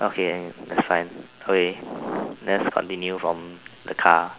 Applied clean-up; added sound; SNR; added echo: none; none; none; none.